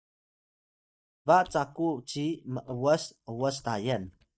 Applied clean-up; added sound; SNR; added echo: neural mask model DeepFilterNet 3.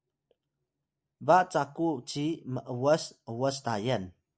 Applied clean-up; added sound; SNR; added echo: none; none; none; none.